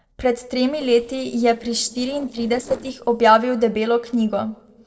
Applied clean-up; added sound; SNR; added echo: neural separator model SepFormer DNS4.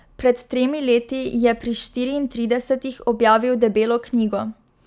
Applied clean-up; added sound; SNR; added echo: none; none; none; none.